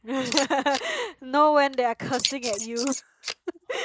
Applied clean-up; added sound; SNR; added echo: neural mask model Resemble Enhance denoiser.